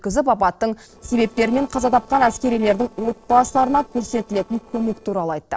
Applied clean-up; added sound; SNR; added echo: neural separator model SepFormer DNS4.